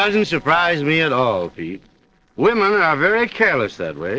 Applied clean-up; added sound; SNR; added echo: neural separator model SepFormer DNS4.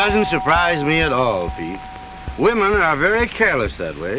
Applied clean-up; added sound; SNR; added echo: none; Bass drum + Doorbell; 11 dB; none.